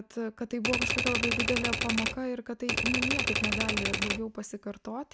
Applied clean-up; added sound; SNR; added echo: none; Typewriter; -4 dB; none.